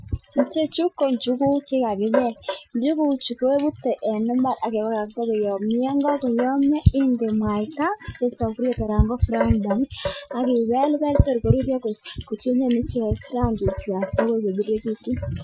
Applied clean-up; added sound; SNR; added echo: classical method Wiener filter.